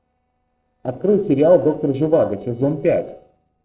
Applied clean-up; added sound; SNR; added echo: neural separator model SepFormer DNS4.